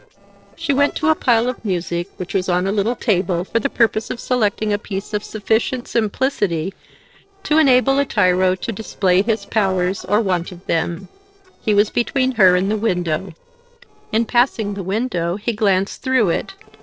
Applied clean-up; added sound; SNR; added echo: neural separator model SepFormer DNS4.